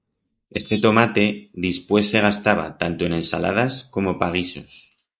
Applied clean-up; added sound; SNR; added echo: neural mask model Resemble Enhance denoiser.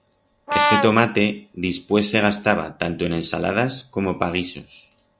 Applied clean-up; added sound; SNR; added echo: none; Brass instrument; 0 dB; none.